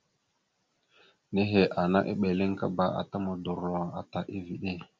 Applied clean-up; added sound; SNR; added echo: none; none; none; none.